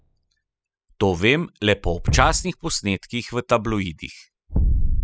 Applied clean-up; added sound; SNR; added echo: classical method spectral subtraction.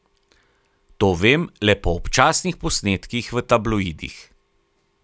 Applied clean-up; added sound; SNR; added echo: none; none; none; none.